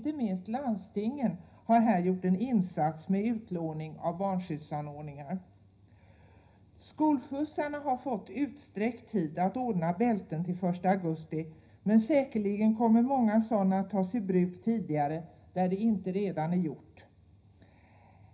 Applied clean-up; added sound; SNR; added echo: none; none; none; reverberation time 0.4 s.